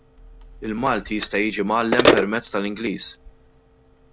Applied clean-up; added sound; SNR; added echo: none; Telephone; 1 dB; none.